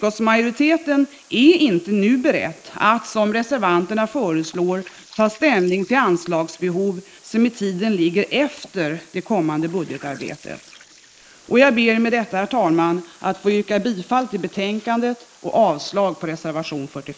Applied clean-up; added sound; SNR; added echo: neural mask model Resemble Enhance denoiser.